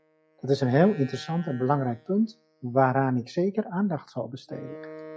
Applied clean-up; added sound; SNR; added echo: classical method log-MMSE.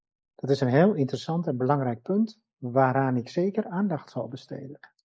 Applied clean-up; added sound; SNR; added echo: neural mask model Resemble Enhance denoiser.